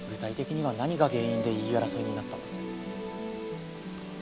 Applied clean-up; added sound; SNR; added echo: none; Water; 18 dB; none.